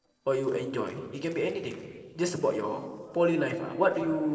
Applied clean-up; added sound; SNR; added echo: neural separator model SepFormer DNS4.